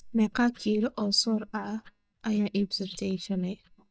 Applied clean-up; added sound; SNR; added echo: neural mask model DeepFilterNet 3.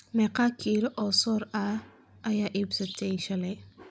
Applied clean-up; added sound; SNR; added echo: none; none; none; none.